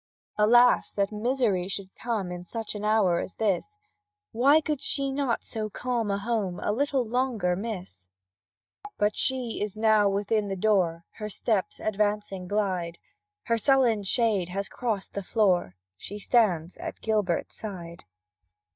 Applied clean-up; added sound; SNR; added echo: neural mask model DeepFilterNet 3.